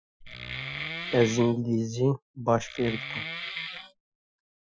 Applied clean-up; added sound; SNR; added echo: classical method Wiener filter.